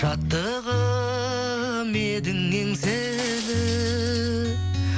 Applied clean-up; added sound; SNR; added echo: none; Shatter; 16 dB; none.